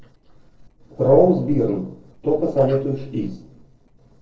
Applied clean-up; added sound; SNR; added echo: neural separator model SepFormer DNS4.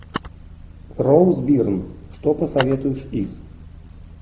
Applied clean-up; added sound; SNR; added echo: none; none; none; none.